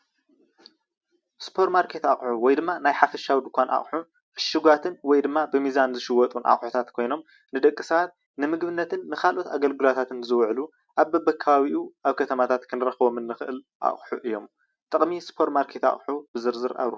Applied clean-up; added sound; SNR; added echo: none; none; none; none.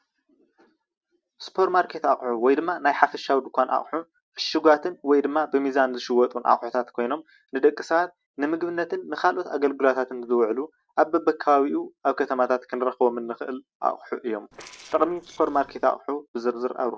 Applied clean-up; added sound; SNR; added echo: neural separator model SepFormer DNS4.